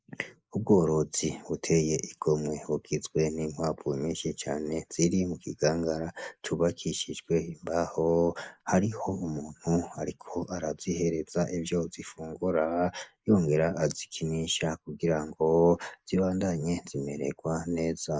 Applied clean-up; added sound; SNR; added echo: neural mask model Resemble Enhance denoiser.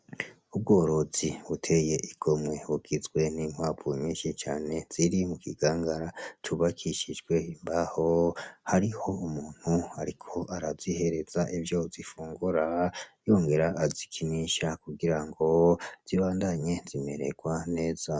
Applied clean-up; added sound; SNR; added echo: none; none; none; none.